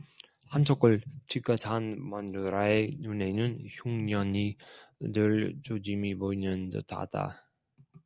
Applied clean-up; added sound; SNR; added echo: none; none; none; none.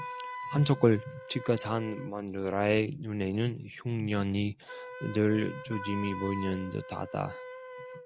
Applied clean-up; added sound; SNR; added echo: none; Wind instrument, woodwind instrument; 13 dB; none.